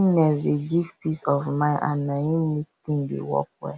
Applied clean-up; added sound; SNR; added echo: none; none; none; none.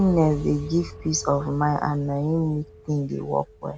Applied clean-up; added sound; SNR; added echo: none; Boom + Chink, clink; 16 dB; none.